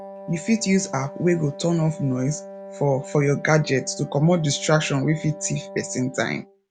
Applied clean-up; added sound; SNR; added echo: none; Wind instrument, woodwind instrument; 15 dB; none.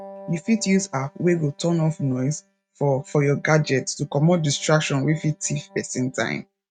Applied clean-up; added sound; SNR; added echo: neural mask model RNNoise.